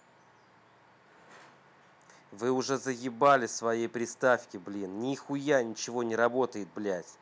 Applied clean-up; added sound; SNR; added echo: none; none; none; none.